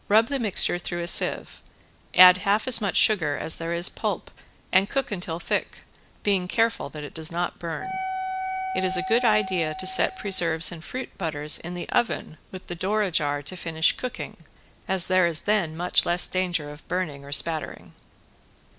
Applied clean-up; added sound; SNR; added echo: none; Wind instrument, woodwind instrument; 5 dB; none.